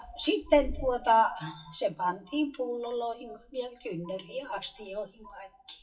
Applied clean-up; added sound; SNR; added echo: classical method WPE with log-MMSE.